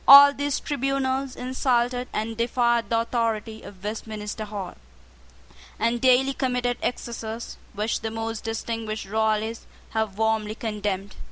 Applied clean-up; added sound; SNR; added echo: none; none; none; none.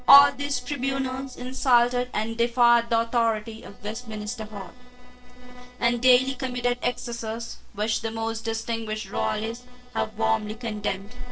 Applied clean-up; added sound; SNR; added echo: neural separator model SepFormer DNS4.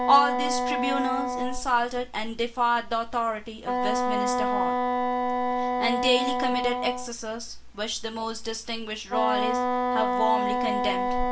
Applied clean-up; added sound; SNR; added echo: none; Wind instrument, woodwind instrument; 0 dB; reverberation time 0.3 s.